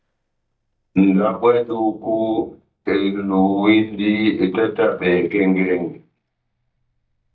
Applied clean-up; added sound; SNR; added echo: neural mask model DeepFilterNet 3.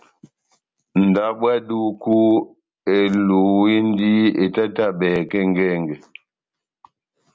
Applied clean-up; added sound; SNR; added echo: none; none; none; none.